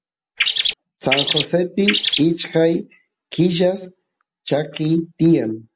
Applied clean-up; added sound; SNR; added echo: none; Bird; -1 dB; none.